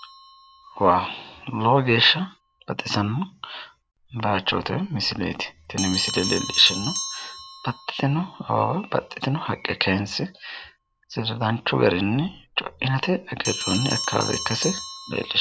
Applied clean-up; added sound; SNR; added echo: none; Bell; 11 dB; none.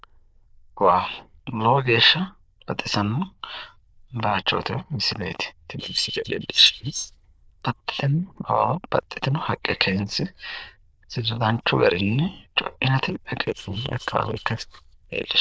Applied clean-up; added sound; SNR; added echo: neural diffusion model UNIVERSE++.